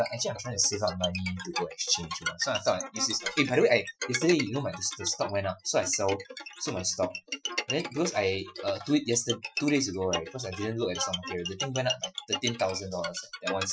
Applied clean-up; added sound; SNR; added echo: classical method Wiener filter.